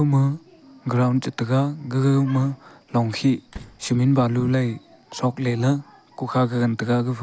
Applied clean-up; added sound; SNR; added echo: none; Slam; 18 dB; none.